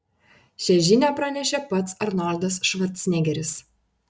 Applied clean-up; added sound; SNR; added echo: none; none; none; none.